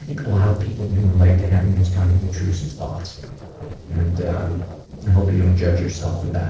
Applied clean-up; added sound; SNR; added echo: neural separator model SepFormer DNS4.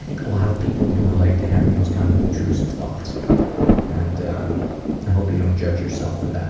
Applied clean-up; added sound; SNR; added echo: none; Rain; 1 dB; reverberation time 0.9 s.